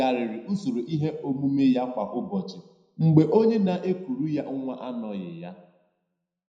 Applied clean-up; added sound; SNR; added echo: none; none; none; reverberation time 0.7 s.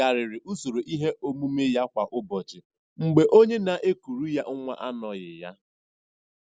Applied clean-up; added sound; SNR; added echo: none; none; none; none.